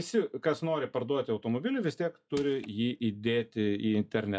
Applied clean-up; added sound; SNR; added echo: classical method log-MMSE.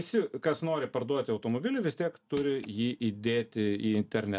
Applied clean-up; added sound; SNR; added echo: none; Crushing; 19 dB; none.